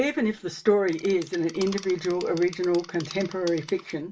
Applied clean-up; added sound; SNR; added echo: none; Insect; 18 dB; reverberation time 0.2 s.